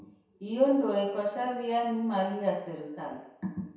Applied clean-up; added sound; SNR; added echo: none; none; none; reverberation time 0.7 s.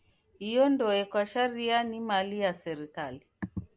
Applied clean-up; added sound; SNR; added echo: none; none; none; none.